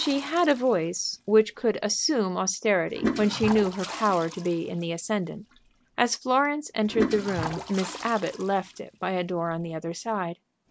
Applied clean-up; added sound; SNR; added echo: none; Toilet flush; 11 dB; none.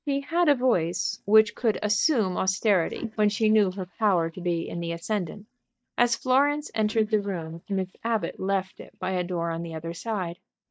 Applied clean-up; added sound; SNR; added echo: neural mask model DeepFilterNet 3.